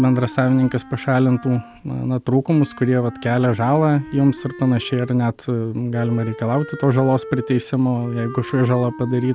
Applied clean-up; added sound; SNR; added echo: none; Wind instrument, woodwind instrument; 17 dB; none.